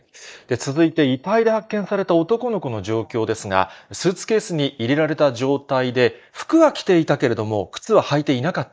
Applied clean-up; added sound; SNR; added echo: neural mask model DeepFilterNet 3.